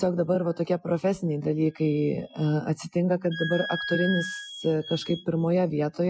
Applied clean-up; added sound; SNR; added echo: classical method Wiener filter.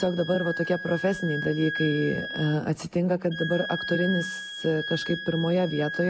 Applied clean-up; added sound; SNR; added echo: none; Wind instrument, woodwind instrument; 8 dB; none.